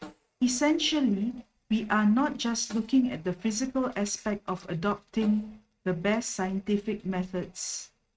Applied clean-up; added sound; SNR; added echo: neural mask model RNNoise.